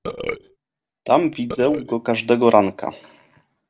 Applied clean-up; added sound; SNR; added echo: neural separator model SepFormer DNS4.